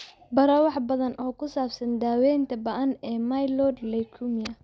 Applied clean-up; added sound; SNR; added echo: none; none; none; none.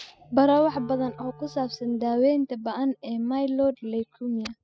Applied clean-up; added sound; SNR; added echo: classical method spectral subtraction.